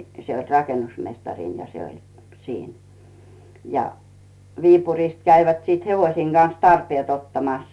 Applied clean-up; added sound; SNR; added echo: none; none; none; none.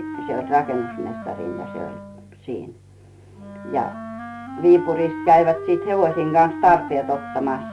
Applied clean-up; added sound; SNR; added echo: none; Wind instrument, woodwind instrument; 12 dB; none.